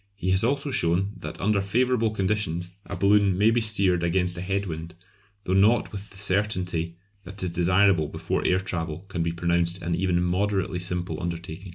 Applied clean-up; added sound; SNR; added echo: none; none; none; none.